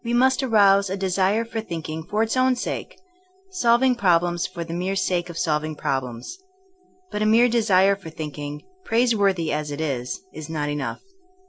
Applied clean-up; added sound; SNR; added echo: none; none; none; none.